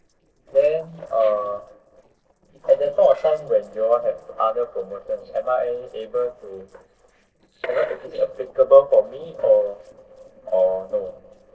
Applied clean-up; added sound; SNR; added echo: neural separator model SepFormer DNS4.